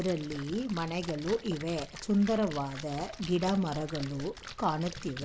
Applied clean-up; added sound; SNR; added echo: none; Splash, splatter; 13 dB; none.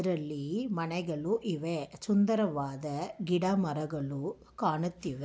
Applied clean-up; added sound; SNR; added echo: none; none; none; none.